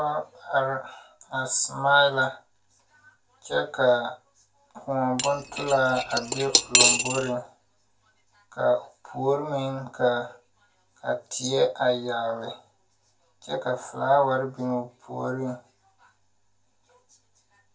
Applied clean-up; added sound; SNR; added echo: none; Cutlery, silverware / Dishes, pots, and pans; -3 dB; reverberation time 0.2 s.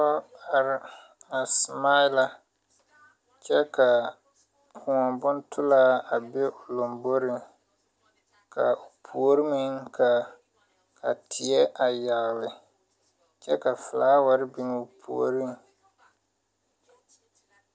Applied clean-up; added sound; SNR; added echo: none; none; none; none.